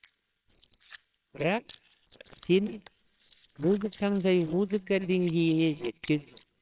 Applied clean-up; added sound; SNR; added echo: neural separator model SepFormer WHAMR!.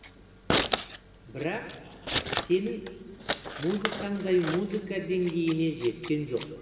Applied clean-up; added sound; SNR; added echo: none; Scissors; 5 dB; reverberation time 1.8 s.